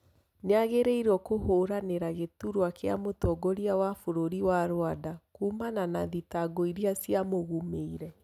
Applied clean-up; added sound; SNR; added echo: none; none; none; none.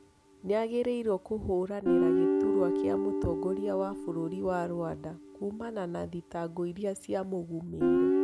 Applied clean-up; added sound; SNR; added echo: none; Guitar; -1 dB; none.